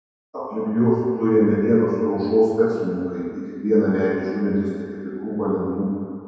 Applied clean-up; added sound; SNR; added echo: none; none; none; reverberation time 2.2 s.